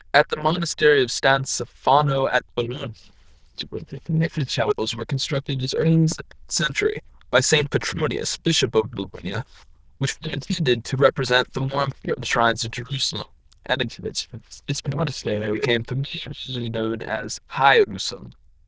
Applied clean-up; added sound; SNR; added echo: neural diffusion model UNIVERSE++.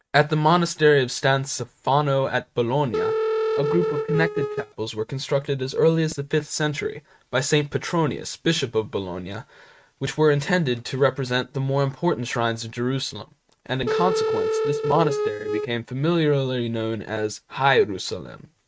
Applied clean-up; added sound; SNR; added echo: neural mask model RNNoise.